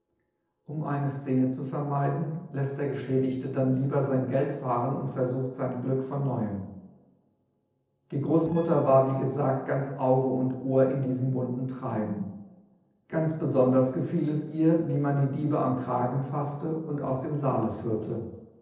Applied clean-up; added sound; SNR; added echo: neural separator model SepFormer DNS4.